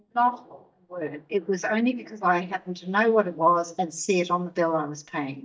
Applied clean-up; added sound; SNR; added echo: neural mask model DeepFilterNet 3.